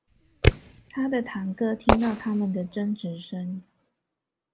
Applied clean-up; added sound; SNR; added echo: none; Fireworks; -2 dB; none.